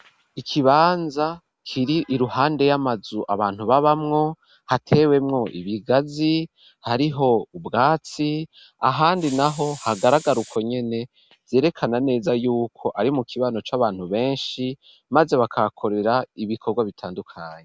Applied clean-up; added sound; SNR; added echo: none; Hiss; 18 dB; none.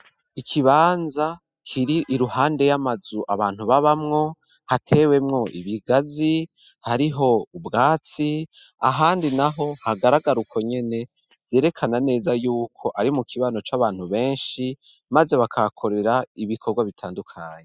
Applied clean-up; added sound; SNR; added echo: classical method spectral subtraction.